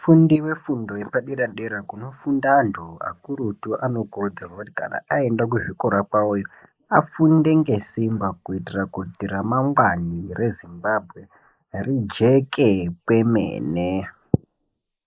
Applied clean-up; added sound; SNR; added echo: neural mask model Resemble Enhance denoiser.